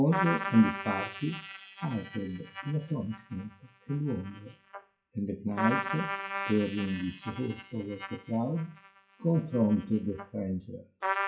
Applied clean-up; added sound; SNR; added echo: classical method WPE with log-MMSE.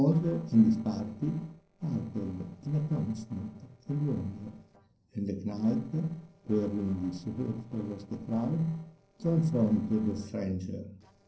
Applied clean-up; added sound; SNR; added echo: neural separator model SepFormer DNS4.